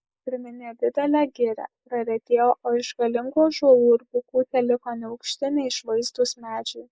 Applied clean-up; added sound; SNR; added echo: neural mask model Resemble Enhance denoiser.